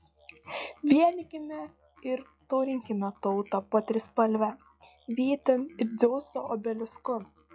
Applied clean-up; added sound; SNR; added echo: classical method log-MMSE.